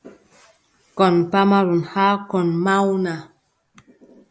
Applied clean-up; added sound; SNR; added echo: none; none; none; none.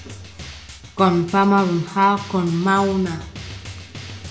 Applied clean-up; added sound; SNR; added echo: none; Drum; 15 dB; reverberation time 0.5 s.